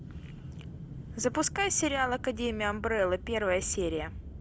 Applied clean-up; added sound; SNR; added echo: none; Aircraft; 10 dB; none.